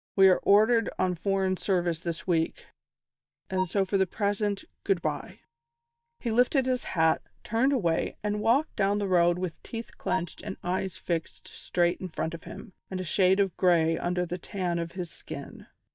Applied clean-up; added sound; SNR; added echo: neural mask model DeepFilterNet 3.